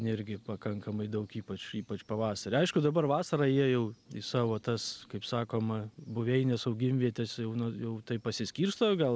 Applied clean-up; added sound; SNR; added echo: none; none; none; none.